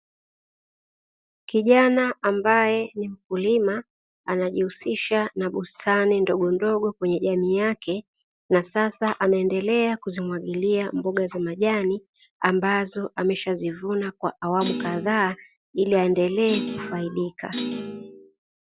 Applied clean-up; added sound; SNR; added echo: none; Thump, thud; 8 dB; none.